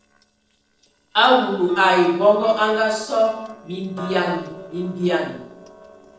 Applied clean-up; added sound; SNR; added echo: neural separator model SepFormer DNS4.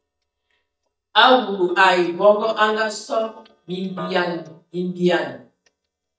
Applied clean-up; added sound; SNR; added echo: neural mask model DeepFilterNet 3.